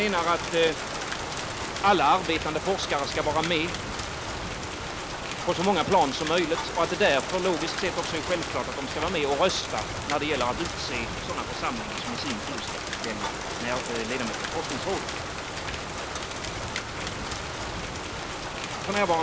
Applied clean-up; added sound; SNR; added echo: none; Rain; 4 dB; none.